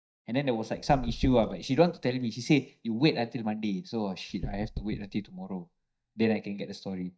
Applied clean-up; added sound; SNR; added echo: neural mask model DeepFilterNet 3.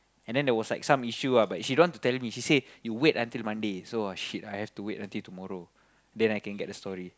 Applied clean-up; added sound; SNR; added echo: none; none; none; none.